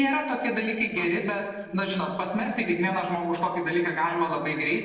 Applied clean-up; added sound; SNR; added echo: neural separator model SepFormer DNS4.